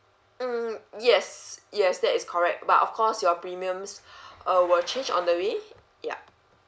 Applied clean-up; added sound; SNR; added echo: none; none; none; none.